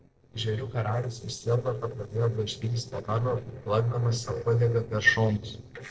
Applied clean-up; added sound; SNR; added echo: neural separator model SepFormer DNS4.